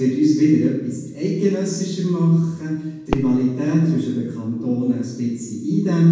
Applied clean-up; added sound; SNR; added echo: none; Fireworks; 17 dB; reverberation time 1.1 s.